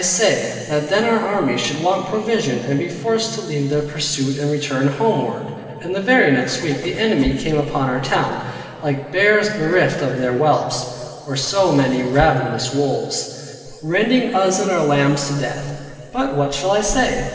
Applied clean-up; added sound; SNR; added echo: none; Zipper (clothing); 14 dB; reverberation time 2.6 s.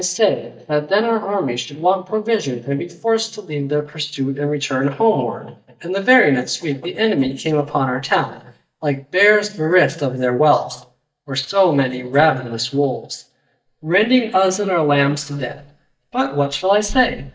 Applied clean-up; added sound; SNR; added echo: neural mask model DeepFilterNet 3.